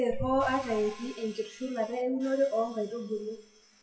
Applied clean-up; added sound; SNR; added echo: classical method WPE with log-MMSE.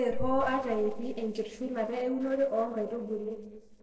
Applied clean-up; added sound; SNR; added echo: neural separator model SepFormer DNS4.